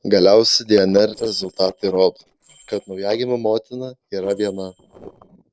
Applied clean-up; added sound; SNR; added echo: neural separator model SepFormer DNS4.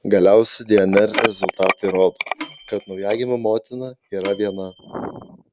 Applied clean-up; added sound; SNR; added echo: none; Microwave oven / Bell; 17 dB; none.